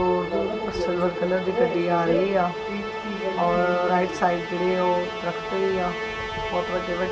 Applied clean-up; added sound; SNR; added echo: none; Musical instrument; 7 dB; reverberation time 0.2 s.